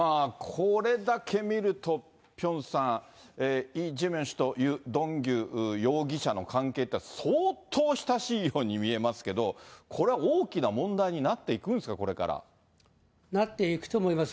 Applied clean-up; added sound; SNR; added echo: none; none; none; none.